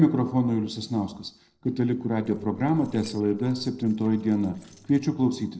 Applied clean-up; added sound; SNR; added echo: neural separator model SepFormer DNS4.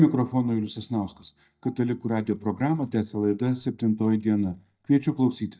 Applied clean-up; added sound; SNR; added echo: neural mask model DeepFilterNet 3.